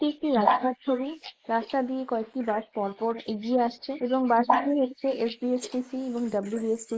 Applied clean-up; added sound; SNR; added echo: neural mask model Resemble Enhance denoiser.